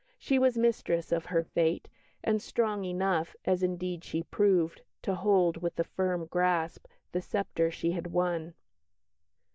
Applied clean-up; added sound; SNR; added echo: neural mask model DeepFilterNet 3.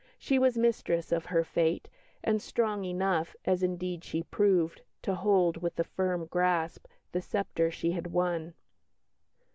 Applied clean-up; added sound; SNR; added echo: none; none; none; none.